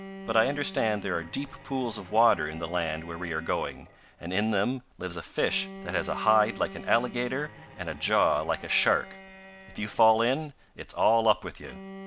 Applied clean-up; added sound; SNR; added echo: none; Bowed string instrument; 17 dB; none.